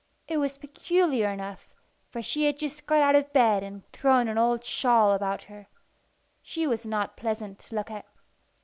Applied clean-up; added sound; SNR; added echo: none; none; none; none.